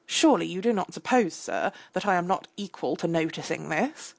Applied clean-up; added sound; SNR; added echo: none; none; none; none.